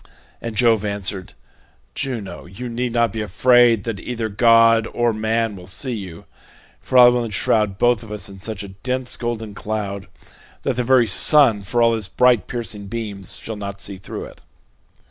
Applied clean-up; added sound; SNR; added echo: none; none; none; none.